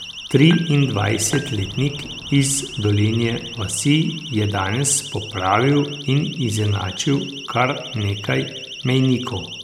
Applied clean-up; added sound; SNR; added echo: none; Dishes, pots, and pans / Chink, clink + Siren; 13 dB; none.